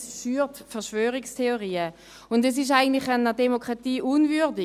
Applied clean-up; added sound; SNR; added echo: none; none; none; none.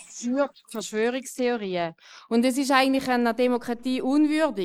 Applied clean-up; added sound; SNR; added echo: neural mask model Resemble Enhance denoiser.